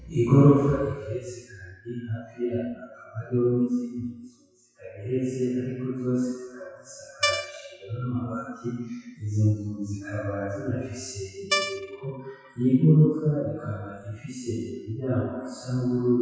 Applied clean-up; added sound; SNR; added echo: classical method WPE with log-MMSE.